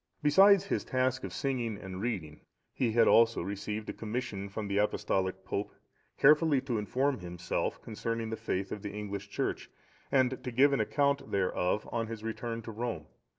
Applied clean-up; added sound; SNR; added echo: none; none; none; none.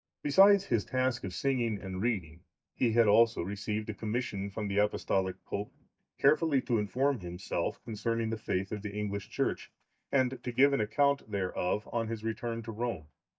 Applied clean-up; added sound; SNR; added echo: neural mask model DeepFilterNet 3.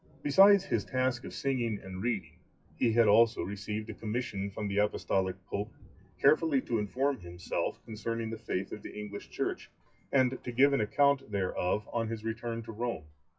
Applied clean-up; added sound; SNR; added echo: classical method WPE with log-MMSE.